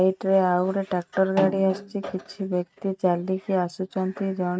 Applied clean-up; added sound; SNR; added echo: neural mask model RNNoise.